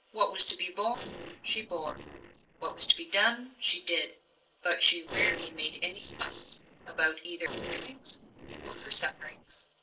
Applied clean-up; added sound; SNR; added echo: neural separator model SepFormer DNS4.